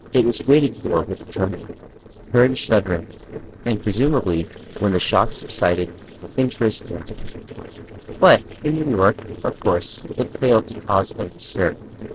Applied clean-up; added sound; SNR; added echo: neural separator model SepFormer DNS4.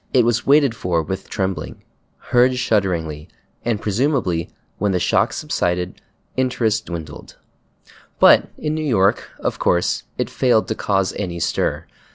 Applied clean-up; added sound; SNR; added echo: none; none; none; none.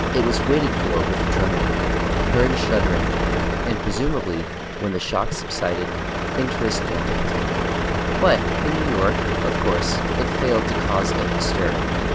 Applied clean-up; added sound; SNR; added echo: none; Truck; -3 dB; none.